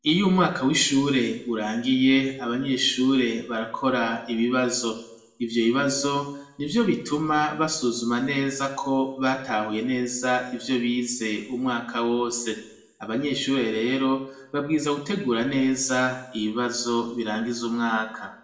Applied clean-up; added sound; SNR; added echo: none; none; none; reverberation time 0.7 s.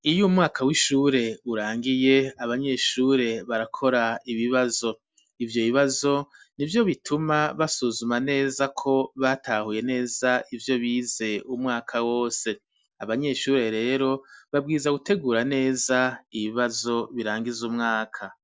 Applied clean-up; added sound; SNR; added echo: none; none; none; none.